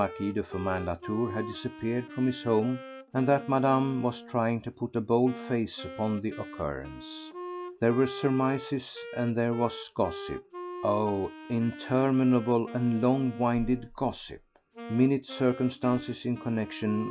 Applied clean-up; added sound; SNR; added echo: none; Wind instrument, woodwind instrument; 14 dB; none.